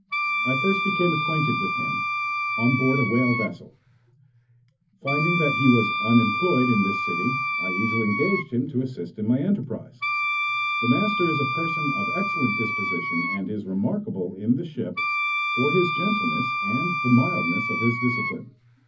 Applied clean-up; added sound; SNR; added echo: none; Wind instrument, woodwind instrument; 1 dB; reverberation time 0.3 s.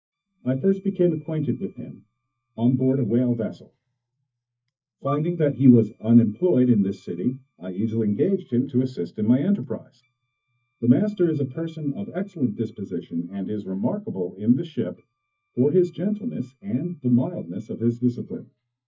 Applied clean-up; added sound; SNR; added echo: neural mask model DeepFilterNet 3.